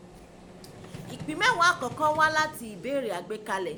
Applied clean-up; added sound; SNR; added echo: none; Vehicle; 16 dB; none.